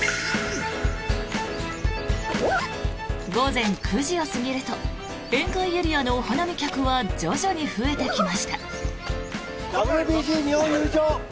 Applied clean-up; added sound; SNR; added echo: none; Zipper (clothing); 12 dB; none.